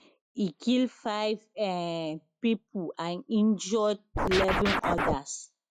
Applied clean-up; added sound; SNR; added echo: classical method log-MMSE.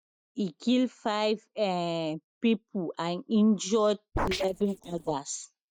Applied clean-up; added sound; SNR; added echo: neural mask model DeepFilterNet 3.